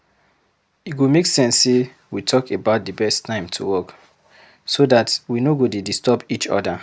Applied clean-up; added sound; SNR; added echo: none; none; none; none.